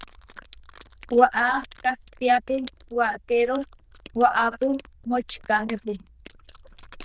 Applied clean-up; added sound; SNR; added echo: neural diffusion model UNIVERSE++.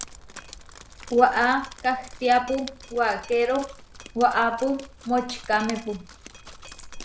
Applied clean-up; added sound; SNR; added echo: none; Drip; 17 dB; none.